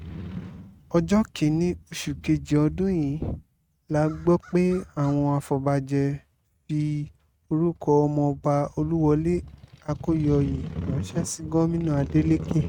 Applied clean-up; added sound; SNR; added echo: neural mask model RNNoise.